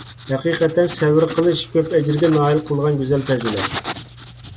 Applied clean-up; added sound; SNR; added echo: none; Writing; 10 dB; none.